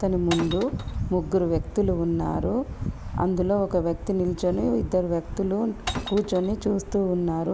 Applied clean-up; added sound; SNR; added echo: none; Glass; 11 dB; none.